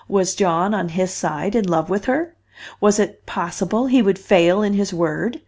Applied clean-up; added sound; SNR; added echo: none; none; none; none.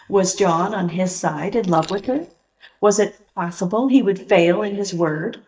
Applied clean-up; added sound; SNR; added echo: neural mask model DeepFilterNet 3.